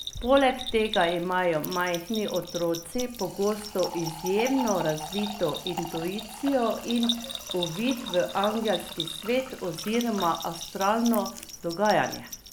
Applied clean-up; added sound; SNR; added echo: none; Fill (with liquid) + Bell; 10 dB; none.